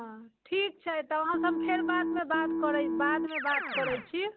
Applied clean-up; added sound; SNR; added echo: none; Keyboard (musical); 1 dB; none.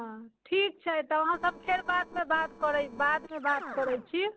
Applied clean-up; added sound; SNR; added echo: neural separator model SepFormer DNS4.